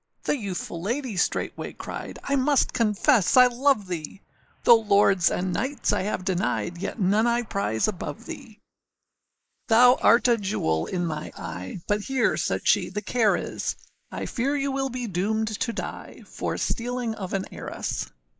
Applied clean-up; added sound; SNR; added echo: neural mask model Resemble Enhance denoiser.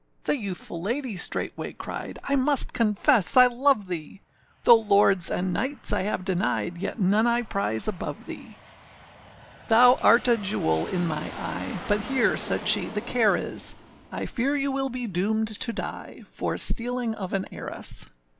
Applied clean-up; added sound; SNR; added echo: none; Aircraft; 19 dB; none.